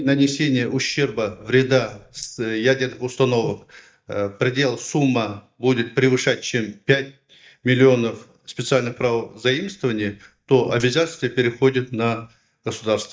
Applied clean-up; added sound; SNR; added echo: neural mask model DeepFilterNet 3.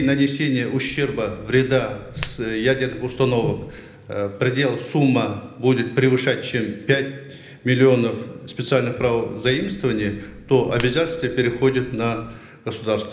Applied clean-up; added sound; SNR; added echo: none; Hands; 18 dB; reverberation time 0.8 s.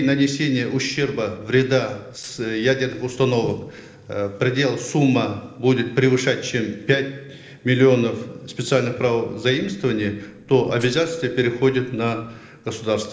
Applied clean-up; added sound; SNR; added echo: neural separator model SepFormer DNS4.